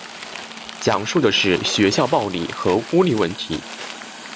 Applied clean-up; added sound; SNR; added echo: none; Hiss + Crumpling, crinkling; 13 dB; none.